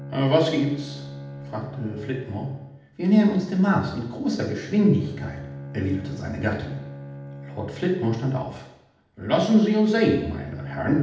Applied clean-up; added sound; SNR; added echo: none; Bowed string instrument; 14 dB; reverberation time 0.8 s.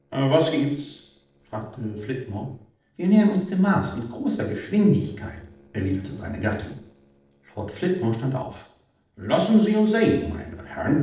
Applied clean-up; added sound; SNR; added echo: neural separator model SepFormer DNS4.